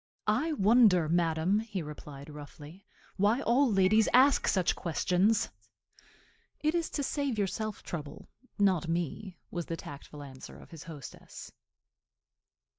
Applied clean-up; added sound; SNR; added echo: neural mask model DeepFilterNet 3.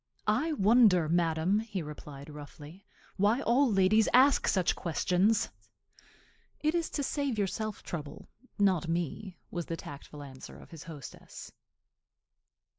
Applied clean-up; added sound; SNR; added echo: neural mask model Resemble Enhance denoiser.